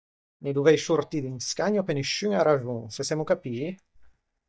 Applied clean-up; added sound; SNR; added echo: neural mask model DeepFilterNet 3.